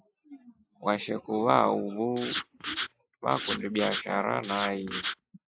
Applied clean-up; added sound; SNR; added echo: neural mask model Resemble Enhance denoiser.